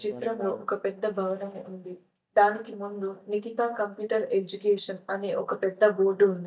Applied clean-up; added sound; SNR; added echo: neural mask model DeepFilterNet 3.